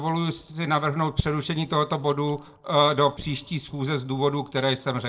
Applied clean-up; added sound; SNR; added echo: neural separator model SepFormer DNS4.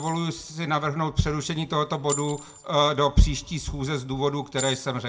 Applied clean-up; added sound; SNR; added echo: none; Chink, clink; 16 dB; reverberation time 0.4 s.